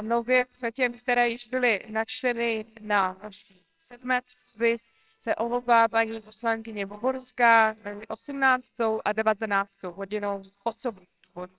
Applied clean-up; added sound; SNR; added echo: neural separator model SepFormer WHAMR!.